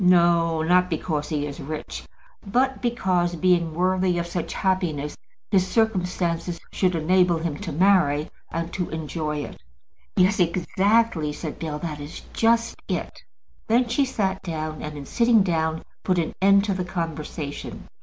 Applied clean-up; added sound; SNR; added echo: none; none; none; none.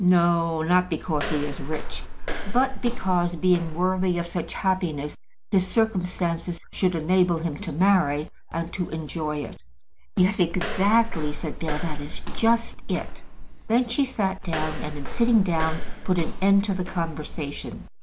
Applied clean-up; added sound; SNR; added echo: none; Walk, footsteps; 2 dB; none.